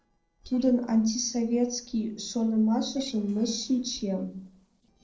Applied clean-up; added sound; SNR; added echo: neural separator model SepFormer DNS4.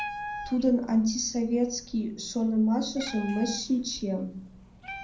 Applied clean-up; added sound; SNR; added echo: none; Meow; 14 dB; reverberation time 0.6 s.